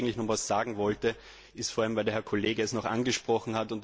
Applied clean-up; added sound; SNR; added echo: none; none; none; none.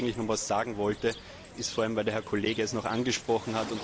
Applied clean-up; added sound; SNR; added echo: none; Cricket; 14 dB; none.